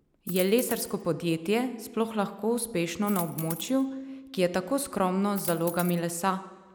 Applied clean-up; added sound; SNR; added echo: none; Coin (dropping); 11 dB; none.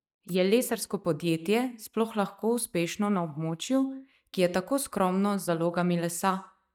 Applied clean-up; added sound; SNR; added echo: neural mask model DeepFilterNet 3.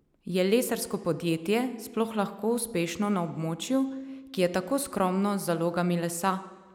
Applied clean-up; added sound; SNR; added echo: none; none; none; none.